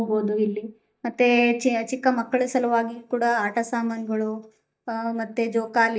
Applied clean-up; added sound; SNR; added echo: neural mask model DeepFilterNet 3.